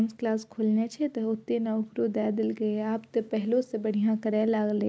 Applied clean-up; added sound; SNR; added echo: none; none; none; none.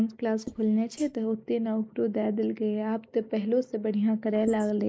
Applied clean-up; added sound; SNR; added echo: neural mask model Resemble Enhance denoiser.